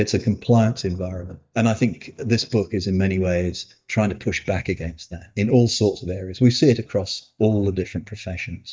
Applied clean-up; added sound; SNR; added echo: neural mask model DeepFilterNet 3.